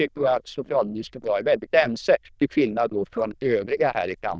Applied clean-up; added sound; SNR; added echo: neural diffusion model UNIVERSE++.